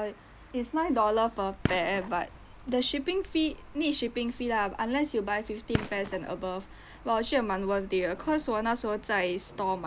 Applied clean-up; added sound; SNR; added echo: none; Fireworks; 11 dB; none.